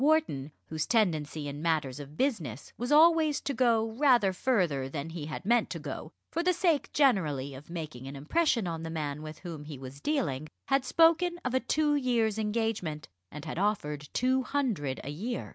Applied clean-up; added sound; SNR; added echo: none; none; none; none.